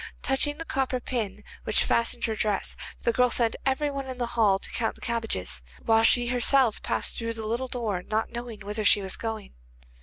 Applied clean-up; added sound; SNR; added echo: none; none; none; none.